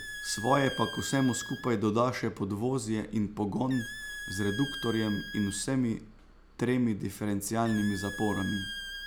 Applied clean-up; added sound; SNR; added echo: none; Squeak; 12 dB; none.